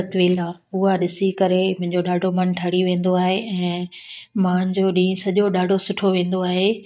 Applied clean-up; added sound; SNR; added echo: neural mask model DeepFilterNet 3.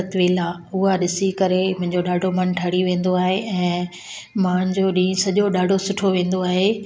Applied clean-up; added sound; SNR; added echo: none; none; none; none.